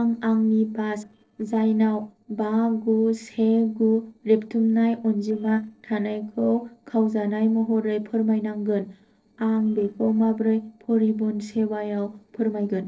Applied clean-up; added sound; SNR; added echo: neural separator model SepFormer DNS4.